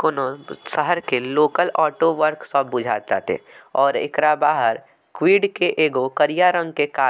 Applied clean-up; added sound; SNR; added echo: none; none; none; none.